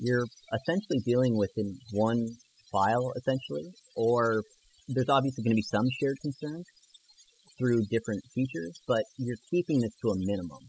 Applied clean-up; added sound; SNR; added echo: classical method spectral subtraction.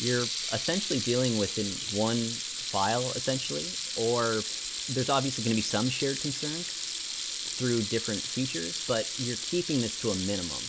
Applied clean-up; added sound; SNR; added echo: none; Sink (filling or washing) / Water tap, faucet; 3 dB; none.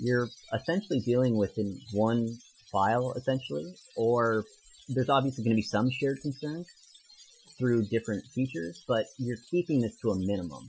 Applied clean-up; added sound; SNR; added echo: classical method Wiener filter.